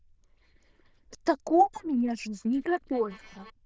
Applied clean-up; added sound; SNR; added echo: neural diffusion model UNIVERSE++.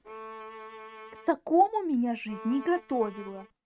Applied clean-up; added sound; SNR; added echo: neural mask model RNNoise.